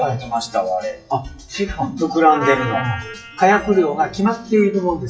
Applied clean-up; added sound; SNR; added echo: classical method WPE with log-MMSE.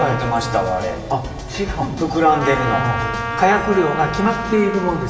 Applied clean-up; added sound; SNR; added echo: none; Trumpet; 8 dB; reverberation time 2.8 s.